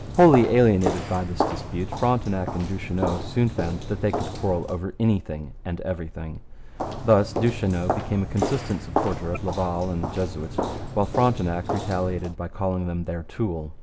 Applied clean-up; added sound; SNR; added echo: none; Walk, footsteps; 7 dB; none.